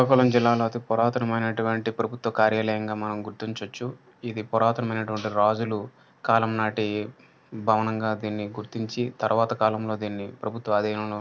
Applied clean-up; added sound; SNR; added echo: none; none; none; none.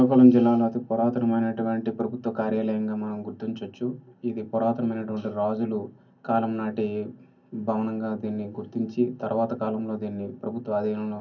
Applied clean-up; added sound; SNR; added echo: none; none; none; reverberation time 0.3 s.